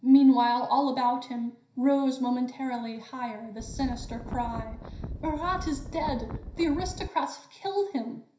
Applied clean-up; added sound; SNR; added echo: none; Wind; 9 dB; reverberation time 0.5 s.